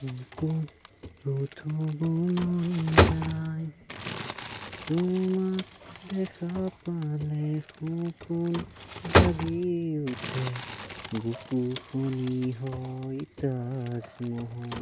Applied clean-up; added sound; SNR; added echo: none; Crumpling, crinkling; 2 dB; none.